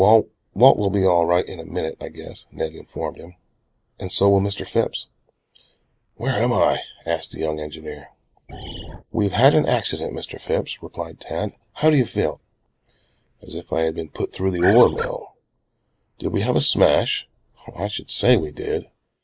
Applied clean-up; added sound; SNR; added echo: neural mask model Resemble Enhance denoiser.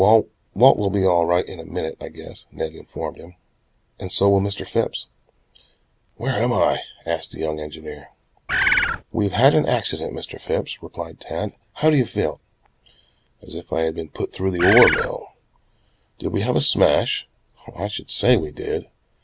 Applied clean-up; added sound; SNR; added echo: none; Bird; -3 dB; none.